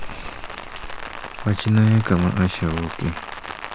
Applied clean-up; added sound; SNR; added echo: none; Rain; 10 dB; none.